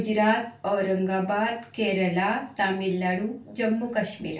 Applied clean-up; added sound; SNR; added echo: none; none; none; reverberation time 0.3 s.